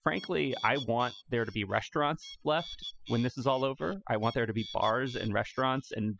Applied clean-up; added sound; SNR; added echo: classical method spectral subtraction.